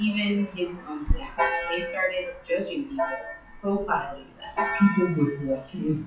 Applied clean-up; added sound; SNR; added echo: classical method WPE with log-MMSE.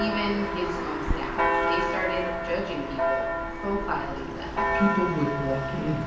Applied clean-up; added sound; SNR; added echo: none; Church bell; -2 dB; reverberation time 0.9 s.